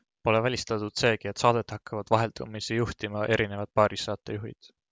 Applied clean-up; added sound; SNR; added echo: none; none; none; none.